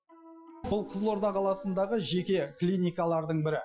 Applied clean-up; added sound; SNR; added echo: classical method Wiener filter.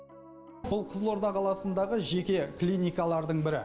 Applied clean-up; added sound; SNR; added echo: none; Piano; 20 dB; none.